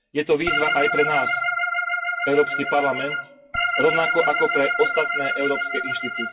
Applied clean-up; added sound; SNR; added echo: classical method WPE with log-MMSE.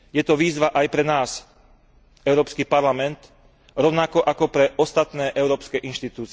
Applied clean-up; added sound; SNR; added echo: none; none; none; none.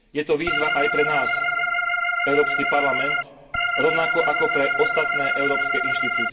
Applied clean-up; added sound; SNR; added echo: none; Organ; -3 dB; reverberation time 1.7 s.